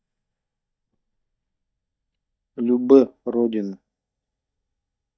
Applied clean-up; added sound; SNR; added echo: neural mask model DeepFilterNet 3.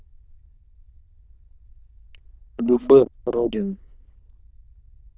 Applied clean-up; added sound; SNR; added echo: neural diffusion model UNIVERSE++.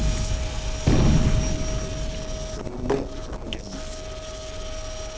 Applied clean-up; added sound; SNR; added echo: neural separator model SepFormer DNS4.